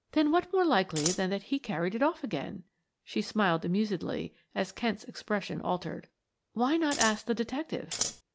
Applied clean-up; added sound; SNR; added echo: none; Scissors; 3 dB; none.